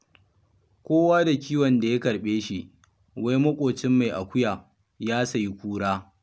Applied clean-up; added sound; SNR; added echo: none; none; none; none.